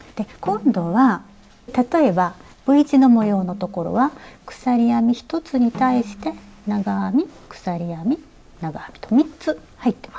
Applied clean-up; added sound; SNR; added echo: none; Snare drum; 18 dB; none.